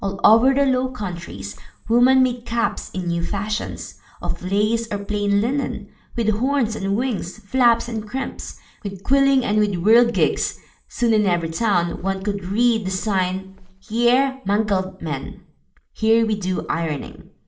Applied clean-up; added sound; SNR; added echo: none; Walk, footsteps; 18 dB; reverberation time 0.4 s.